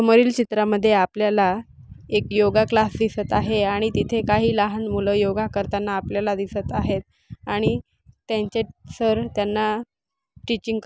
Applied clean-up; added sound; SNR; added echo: none; none; none; none.